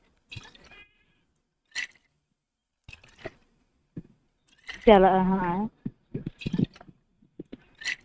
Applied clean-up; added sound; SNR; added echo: neural mask model RNNoise.